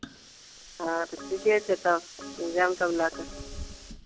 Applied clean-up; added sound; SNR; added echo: none; Hiss + Organ; 13 dB; none.